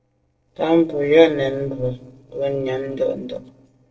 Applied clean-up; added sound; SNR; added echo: neural separator model SepFormer DNS4.